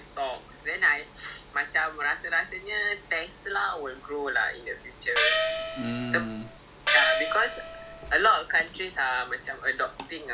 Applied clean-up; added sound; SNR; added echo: none; Gong; 0 dB; none.